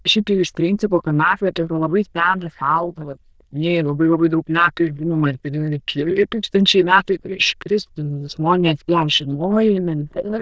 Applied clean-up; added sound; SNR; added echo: neural diffusion model UNIVERSE++.